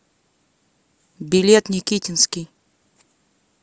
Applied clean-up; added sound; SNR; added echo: none; none; none; none.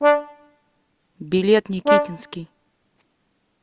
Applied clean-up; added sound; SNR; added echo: none; Brass instrument; -1 dB; none.